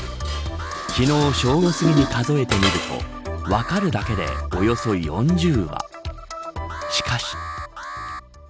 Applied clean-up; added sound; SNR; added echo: none; Dishes, pots, and pans + Alarm; 7 dB; none.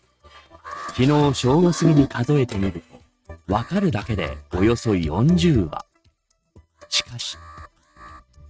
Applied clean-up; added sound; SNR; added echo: neural mask model RNNoise.